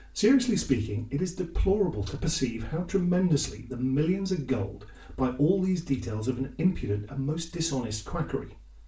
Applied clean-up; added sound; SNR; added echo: none; none; none; reverberation time 0.3 s.